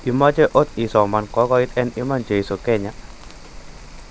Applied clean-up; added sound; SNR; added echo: none; Rain; 17 dB; none.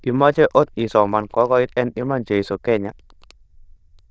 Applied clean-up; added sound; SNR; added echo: neural diffusion model UNIVERSE++.